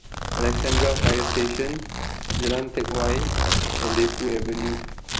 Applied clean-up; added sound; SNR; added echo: none; Zipper (clothing) + Tearing; -2 dB; none.